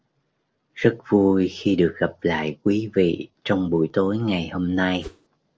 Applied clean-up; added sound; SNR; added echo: neural separator model SepFormer DNS4.